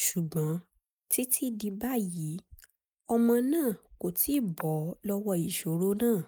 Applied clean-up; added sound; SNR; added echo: neural mask model Resemble Enhance denoiser.